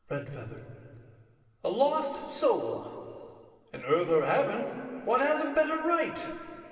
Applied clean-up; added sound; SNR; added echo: none; none; none; reverberation time 2.5 s.